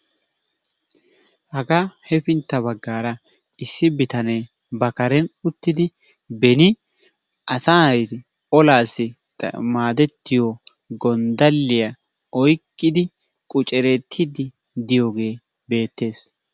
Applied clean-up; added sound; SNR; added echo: none; none; none; none.